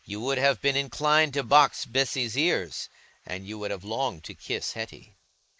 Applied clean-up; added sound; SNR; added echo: neural mask model Resemble Enhance denoiser.